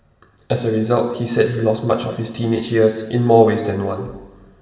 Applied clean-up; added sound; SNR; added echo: none; none; none; reverberation time 1.2 s.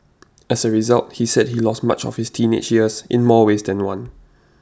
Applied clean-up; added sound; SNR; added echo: none; none; none; none.